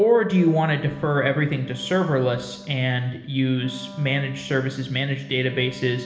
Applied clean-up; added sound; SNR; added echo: none; Wind instrument, woodwind instrument; 19 dB; reverberation time 1.1 s.